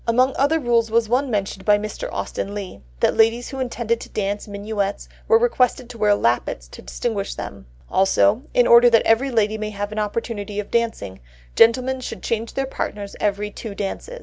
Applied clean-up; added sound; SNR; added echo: none; none; none; none.